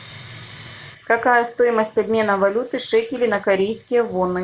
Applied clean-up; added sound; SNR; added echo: none; none; none; none.